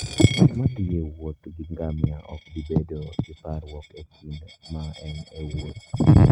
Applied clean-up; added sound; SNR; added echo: neural mask model RNNoise.